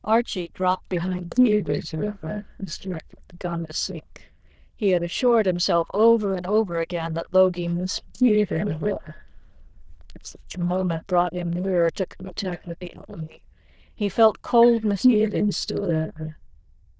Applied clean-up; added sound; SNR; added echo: neural diffusion model UNIVERSE++.